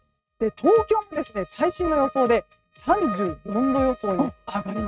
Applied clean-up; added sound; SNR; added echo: neural mask model RNNoise.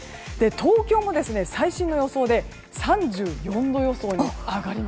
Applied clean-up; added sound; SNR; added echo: none; none; none; none.